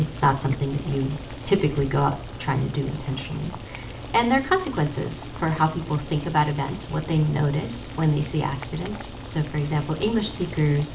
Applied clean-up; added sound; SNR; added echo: none; Boiling; 11 dB; reverberation time 0.4 s.